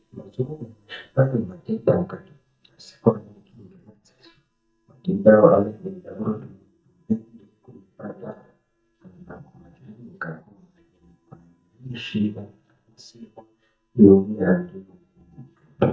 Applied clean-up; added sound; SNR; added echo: neural mask model DeepFilterNet 3.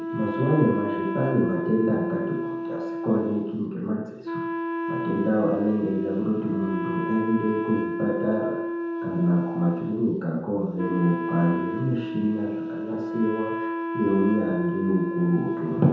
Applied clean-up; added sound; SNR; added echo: none; Wind instrument, woodwind instrument; 4 dB; reverberation time 0.9 s.